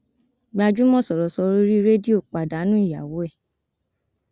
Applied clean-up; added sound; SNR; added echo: none; none; none; none.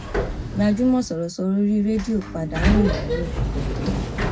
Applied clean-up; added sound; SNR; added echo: none; Sliding door; 2 dB; reverberation time 0.4 s.